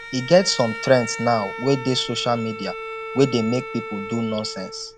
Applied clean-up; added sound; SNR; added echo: none; Bowed string instrument; 11 dB; none.